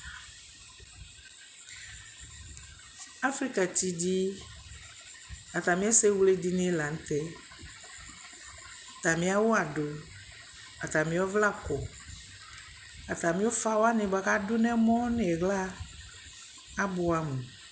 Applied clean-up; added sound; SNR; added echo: none; none; none; none.